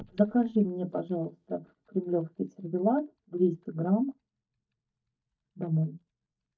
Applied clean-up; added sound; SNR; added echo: neural mask model DeepFilterNet 3.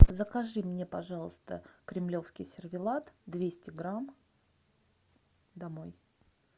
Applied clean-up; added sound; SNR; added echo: none; none; none; none.